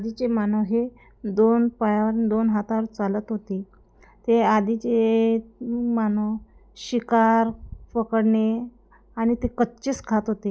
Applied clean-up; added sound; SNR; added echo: none; none; none; none.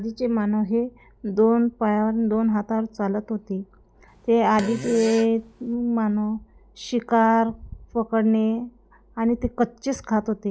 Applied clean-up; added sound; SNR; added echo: none; Fart; 14 dB; none.